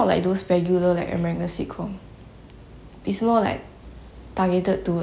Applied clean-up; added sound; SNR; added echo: none; none; none; none.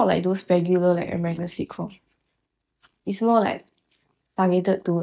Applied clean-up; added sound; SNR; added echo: neural mask model DeepFilterNet 3.